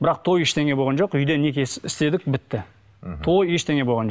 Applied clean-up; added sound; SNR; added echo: none; none; none; none.